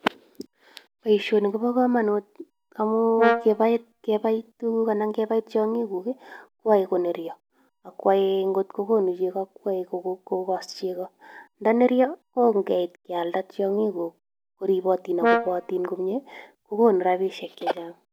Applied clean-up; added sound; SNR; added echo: none; Brass instrument; 3 dB; none.